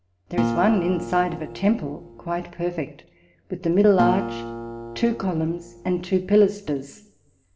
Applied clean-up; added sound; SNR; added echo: none; Acoustic guitar; 8 dB; reverberation time 0.7 s.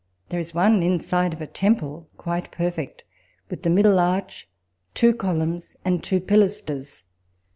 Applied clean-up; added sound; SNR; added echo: none; none; none; none.